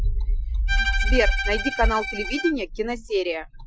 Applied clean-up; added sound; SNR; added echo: classical method Wiener filter.